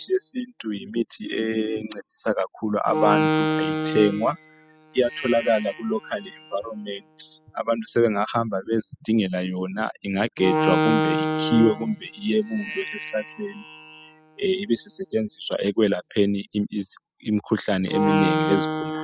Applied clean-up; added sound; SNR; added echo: classical method spectral subtraction.